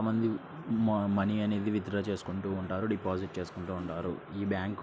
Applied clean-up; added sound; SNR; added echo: none; none; none; none.